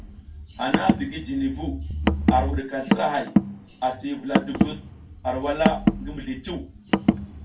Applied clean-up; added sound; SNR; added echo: none; Car; -3 dB; reverberation time 0.2 s.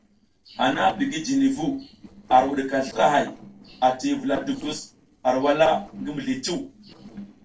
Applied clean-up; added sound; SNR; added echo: neural separator model SepFormer DNS4.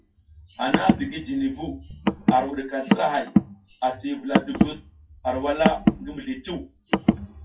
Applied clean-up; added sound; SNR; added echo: classical method WPE with log-MMSE.